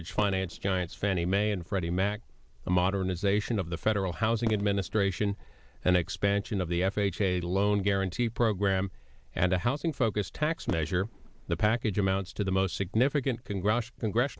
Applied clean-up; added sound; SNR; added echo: none; Fireworks; 18 dB; none.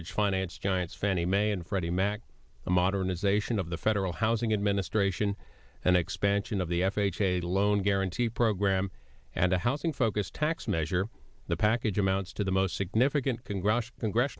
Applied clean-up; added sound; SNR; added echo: none; none; none; none.